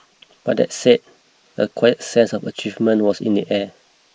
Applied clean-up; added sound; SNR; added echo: neural mask model Resemble Enhance denoiser.